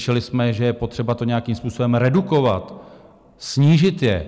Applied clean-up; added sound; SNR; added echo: none; none; none; none.